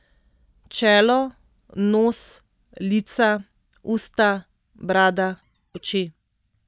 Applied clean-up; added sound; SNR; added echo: neural mask model DeepFilterNet 3.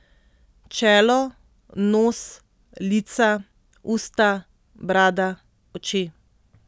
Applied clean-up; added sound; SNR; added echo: none; none; none; none.